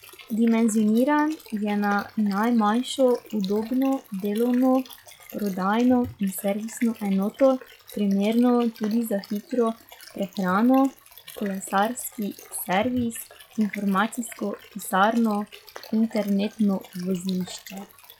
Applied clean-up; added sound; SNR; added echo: classical method log-MMSE.